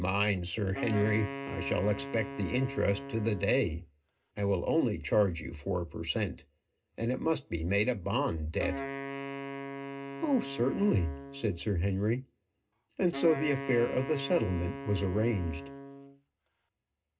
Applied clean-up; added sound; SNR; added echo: none; Wind instrument, woodwind instrument; 9 dB; reverberation time 0.2 s.